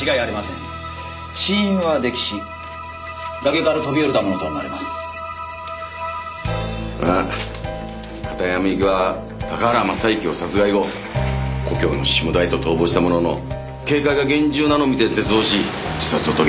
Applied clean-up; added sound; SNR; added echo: none; none; none; none.